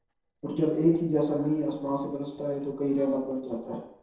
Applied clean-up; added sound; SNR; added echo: neural separator model SepFormer DNS4.